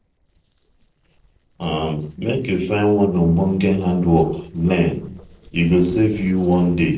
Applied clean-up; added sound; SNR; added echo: neural separator model SepFormer DNS4.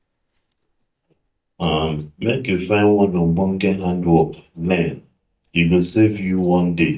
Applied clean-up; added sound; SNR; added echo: neural mask model DeepFilterNet 3.